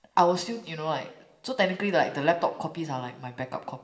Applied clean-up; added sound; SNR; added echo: none; none; none; reverberation time 0.8 s.